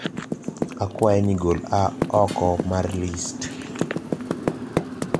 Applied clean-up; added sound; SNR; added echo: none; Motorcycle + Typing; 5 dB; none.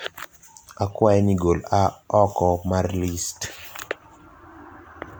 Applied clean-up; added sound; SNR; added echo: none; none; none; none.